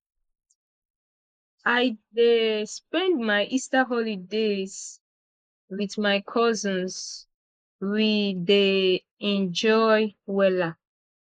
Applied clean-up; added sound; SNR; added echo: neural mask model Resemble Enhance denoiser.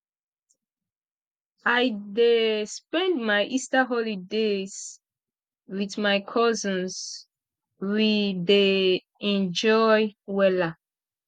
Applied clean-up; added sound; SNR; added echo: none; none; none; none.